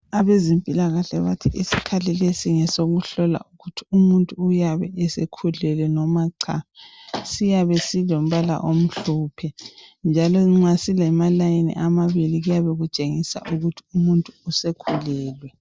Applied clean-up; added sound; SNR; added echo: none; none; none; none.